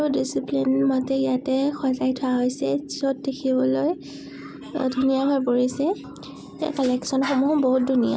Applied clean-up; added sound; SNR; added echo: none; none; none; none.